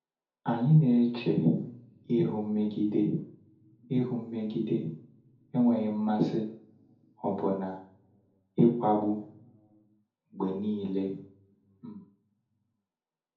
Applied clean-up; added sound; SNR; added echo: none; none; none; reverberation time 0.6 s.